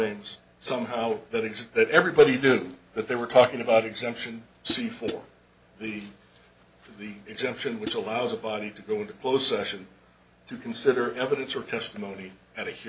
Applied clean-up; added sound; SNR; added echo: none; Hi-hat; 10 dB; none.